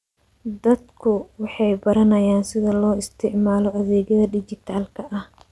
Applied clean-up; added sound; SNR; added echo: none; none; none; none.